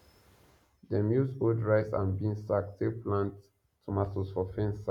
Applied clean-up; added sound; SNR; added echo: none; none; none; none.